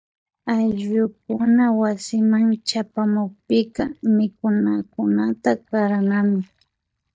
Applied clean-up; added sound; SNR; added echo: neural mask model DeepFilterNet 3.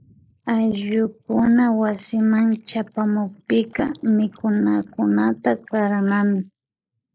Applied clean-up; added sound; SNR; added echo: neural mask model Resemble Enhance denoiser.